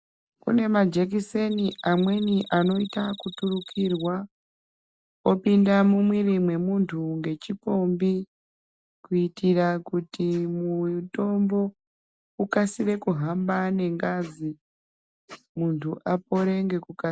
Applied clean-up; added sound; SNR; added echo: none; Cricket; 17 dB; none.